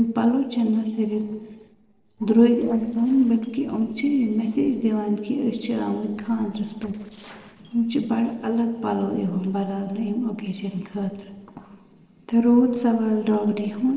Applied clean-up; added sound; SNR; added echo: neural separator model SepFormer DNS4.